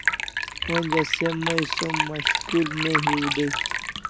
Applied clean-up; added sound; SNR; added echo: none; Liquid; -1 dB; none.